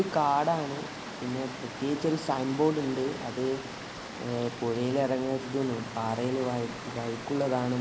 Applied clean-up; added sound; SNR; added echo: none; Water; 10 dB; none.